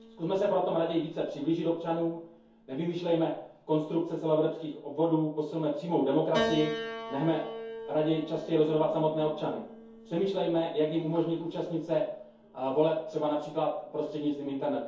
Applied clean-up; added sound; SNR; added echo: none; Piano; 13 dB; reverberation time 0.6 s.